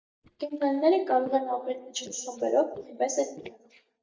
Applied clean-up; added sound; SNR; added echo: neural mask model DeepFilterNet 3.